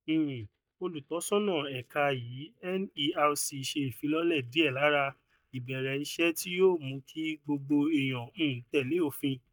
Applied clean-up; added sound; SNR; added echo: neural mask model DeepFilterNet 3.